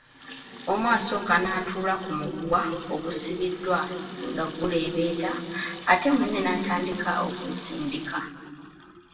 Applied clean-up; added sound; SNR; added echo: none; Sink (filling or washing) / Water tap, faucet; 13 dB; reverberation time 2.1 s.